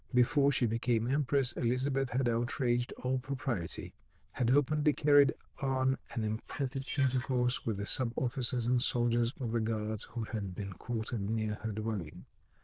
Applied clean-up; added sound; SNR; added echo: neural diffusion model UNIVERSE++.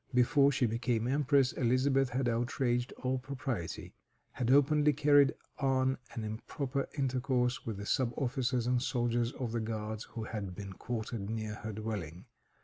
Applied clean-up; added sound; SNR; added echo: none; none; none; none.